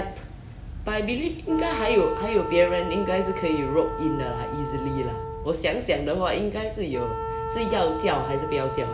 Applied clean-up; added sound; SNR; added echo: none; Wind instrument, woodwind instrument; 7 dB; none.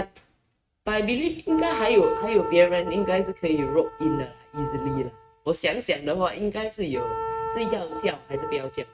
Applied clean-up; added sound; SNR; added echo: neural mask model RNNoise.